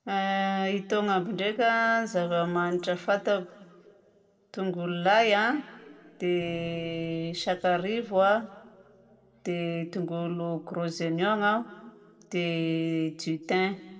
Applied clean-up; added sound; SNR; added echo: neural separator model SepFormer DNS4.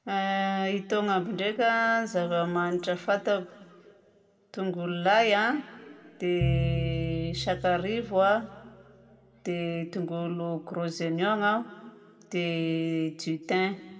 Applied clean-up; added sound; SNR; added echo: none; Piano; 5 dB; reverberation time 1.3 s.